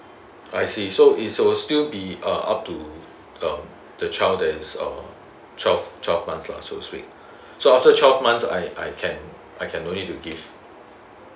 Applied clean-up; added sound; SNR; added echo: none; none; none; none.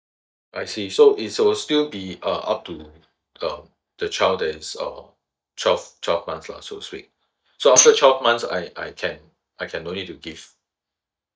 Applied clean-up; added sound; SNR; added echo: neural mask model DeepFilterNet 3.